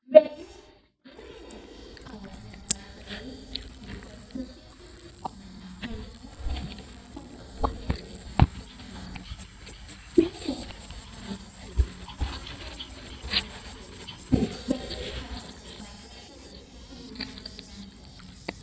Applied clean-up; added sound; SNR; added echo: neural mask model DeepFilterNet 3.